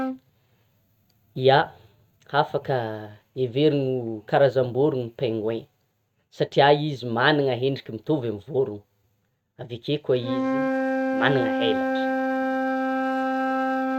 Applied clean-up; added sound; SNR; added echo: neural mask model RNNoise.